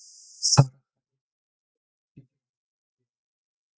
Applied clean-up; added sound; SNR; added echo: neural mask model DeepFilterNet 3.